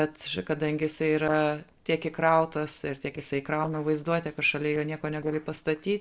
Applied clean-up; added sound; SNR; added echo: neural separator model SepFormer DNS4.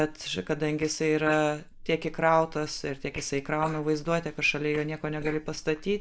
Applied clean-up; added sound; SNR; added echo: neural mask model Resemble Enhance denoiser.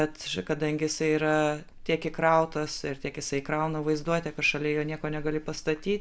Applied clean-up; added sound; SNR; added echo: none; none; none; none.